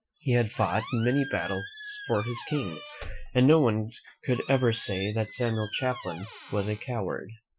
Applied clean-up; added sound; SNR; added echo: classical method Wiener filter.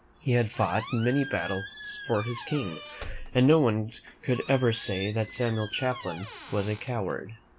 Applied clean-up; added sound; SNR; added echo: none; Squeak; 14 dB; none.